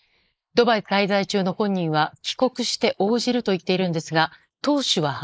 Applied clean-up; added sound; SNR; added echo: neural mask model Resemble Enhance denoiser.